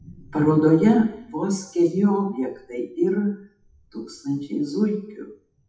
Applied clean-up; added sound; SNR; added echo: classical method WPE with log-MMSE.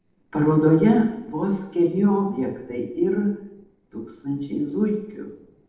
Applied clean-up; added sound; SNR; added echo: neural separator model SepFormer DNS4.